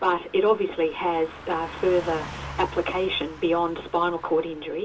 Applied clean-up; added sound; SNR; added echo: none; Car passing by / Truck; 15 dB; reverberation time 0.2 s.